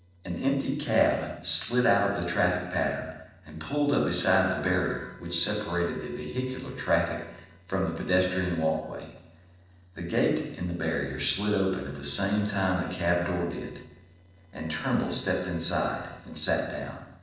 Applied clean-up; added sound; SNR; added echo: neural separator model SepFormer DNS4.